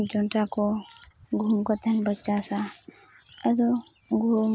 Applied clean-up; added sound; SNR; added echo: none; none; none; none.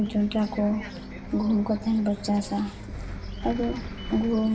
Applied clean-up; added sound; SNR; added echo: none; Bus; 10 dB; reverberation time 0.7 s.